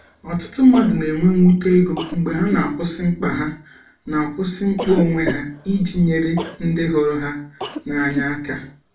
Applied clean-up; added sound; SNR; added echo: none; Cough; 14 dB; reverberation time 0.4 s.